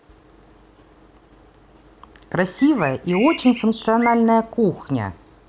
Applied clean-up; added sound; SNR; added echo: none; Bird; 13 dB; none.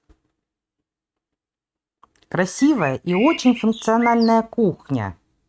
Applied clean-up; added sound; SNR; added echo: neural mask model RNNoise.